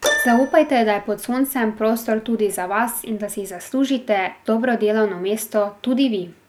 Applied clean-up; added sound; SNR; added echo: none; Keyboard (musical); 9 dB; none.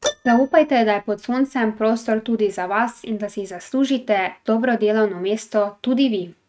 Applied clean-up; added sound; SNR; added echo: neural mask model RNNoise.